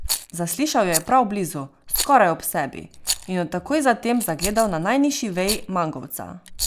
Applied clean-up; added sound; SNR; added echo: neural mask model Resemble Enhance denoiser.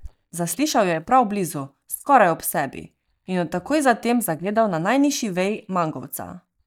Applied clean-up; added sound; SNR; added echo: neural mask model DeepFilterNet 3.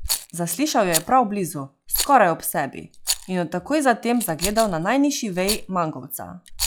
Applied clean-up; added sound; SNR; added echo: classical method log-MMSE.